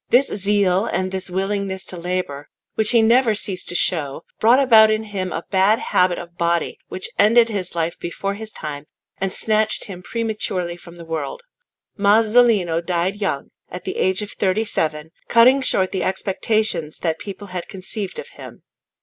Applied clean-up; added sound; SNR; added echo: none; none; none; none.